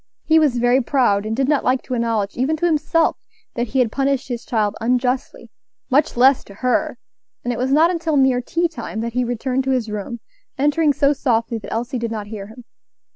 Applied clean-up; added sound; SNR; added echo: none; none; none; none.